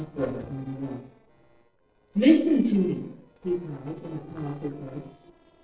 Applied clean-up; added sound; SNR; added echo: neural separator model SepFormer DNS4.